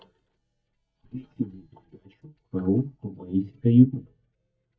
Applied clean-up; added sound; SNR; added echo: neural mask model DeepFilterNet 3.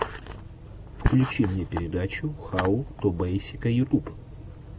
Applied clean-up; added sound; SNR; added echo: none; none; none; none.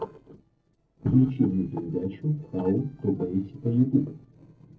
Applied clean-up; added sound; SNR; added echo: neural separator model SepFormer DNS4.